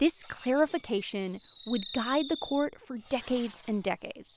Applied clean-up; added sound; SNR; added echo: none; Fireworks; 9 dB; none.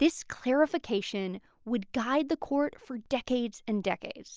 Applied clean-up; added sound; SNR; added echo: none; none; none; none.